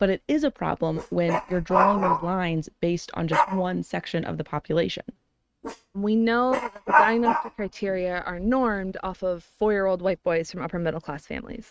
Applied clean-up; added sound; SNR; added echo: neural mask model RNNoise.